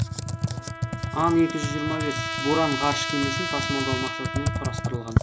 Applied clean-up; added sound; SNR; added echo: none; Trumpet + Computer keyboard; 0 dB; none.